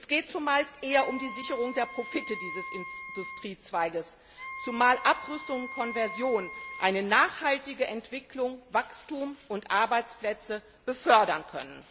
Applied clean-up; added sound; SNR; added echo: none; Wind instrument, woodwind instrument; 12 dB; none.